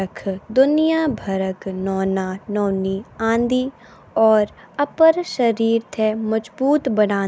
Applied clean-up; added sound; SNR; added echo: none; none; none; none.